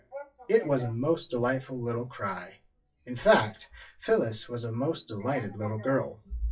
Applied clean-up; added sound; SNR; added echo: classical method WPE with log-MMSE.